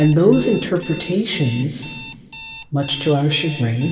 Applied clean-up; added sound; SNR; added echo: none; Alarm; 14 dB; reverberation time 2.4 s.